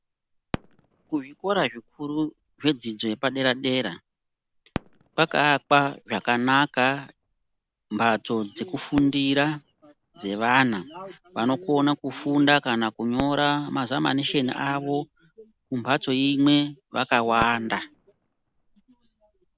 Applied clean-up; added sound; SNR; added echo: none; Fireworks; 19 dB; none.